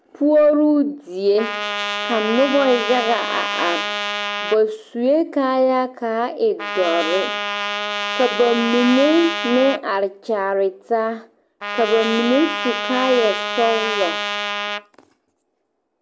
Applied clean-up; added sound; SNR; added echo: none; Trumpet; 4 dB; none.